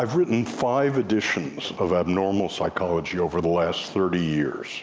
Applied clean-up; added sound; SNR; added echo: none; none; none; none.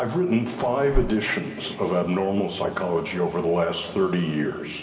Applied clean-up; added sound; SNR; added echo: none; Bird; 8 dB; reverberation time 2.3 s.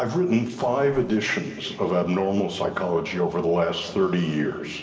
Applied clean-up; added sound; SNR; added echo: neural separator model SepFormer DNS4.